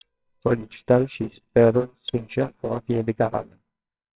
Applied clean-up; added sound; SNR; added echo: neural separator model SepFormer WHAMR!.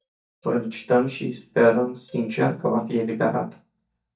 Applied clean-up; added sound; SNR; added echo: neural mask model DeepFilterNet 3.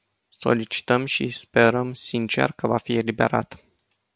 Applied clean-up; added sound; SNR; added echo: none; none; none; none.